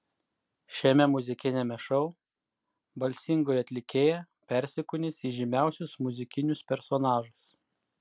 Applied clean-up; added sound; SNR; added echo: none; none; none; none.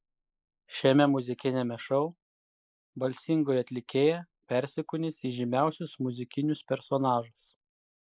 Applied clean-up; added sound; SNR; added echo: neural mask model Resemble Enhance denoiser.